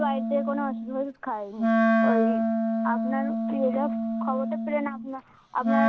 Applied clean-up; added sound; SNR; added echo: none; Wind instrument, woodwind instrument; -5 dB; none.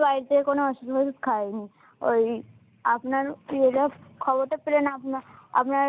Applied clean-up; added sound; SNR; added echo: none; none; none; none.